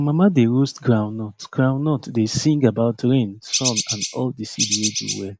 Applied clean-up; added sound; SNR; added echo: neural mask model Resemble Enhance denoiser.